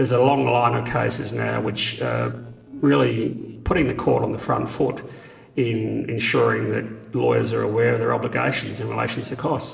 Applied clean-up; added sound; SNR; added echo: neural separator model SepFormer DNS4.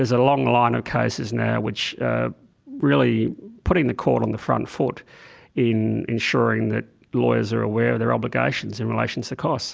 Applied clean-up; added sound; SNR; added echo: none; none; none; none.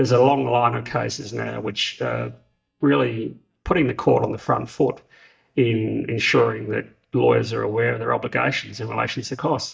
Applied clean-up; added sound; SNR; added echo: neural mask model DeepFilterNet 3.